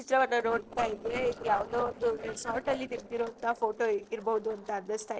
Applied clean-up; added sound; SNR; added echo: neural separator model SepFormer DNS4.